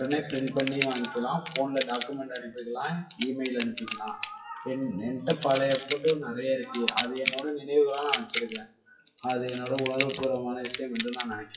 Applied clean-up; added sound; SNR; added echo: classical method WPE with log-MMSE.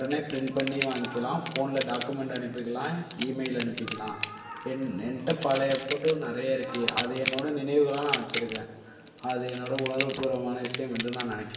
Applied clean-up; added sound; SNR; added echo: none; Chink, clink; 8 dB; reverberation time 1.2 s.